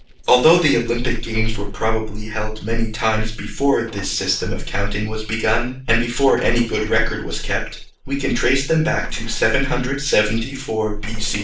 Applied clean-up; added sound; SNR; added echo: neural separator model SepFormer DNS4.